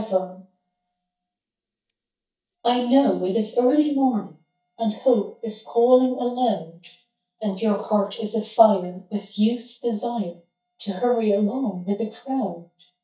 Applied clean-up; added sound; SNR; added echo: neural mask model DeepFilterNet 3.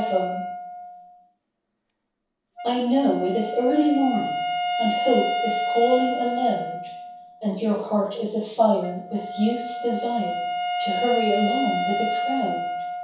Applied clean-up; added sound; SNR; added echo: none; Wind instrument, woodwind instrument; 3 dB; reverberation time 0.7 s.